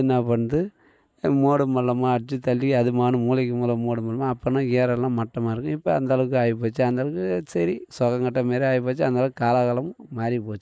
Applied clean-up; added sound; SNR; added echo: neural mask model Resemble Enhance denoiser.